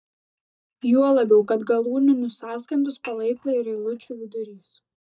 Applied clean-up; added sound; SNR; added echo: neural mask model DeepFilterNet 3.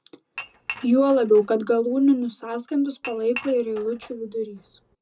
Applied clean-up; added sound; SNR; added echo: none; Dishes, pots, and pans / Chink, clink; 17 dB; reverberation time 0.2 s.